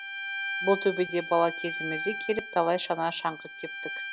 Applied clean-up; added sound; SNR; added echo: none; Bowed string instrument; 7 dB; none.